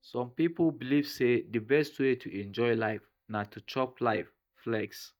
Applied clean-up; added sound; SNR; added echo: neural mask model DeepFilterNet 3.